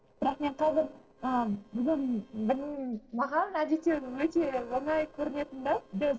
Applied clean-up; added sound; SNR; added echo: neural separator model SepFormer DNS4.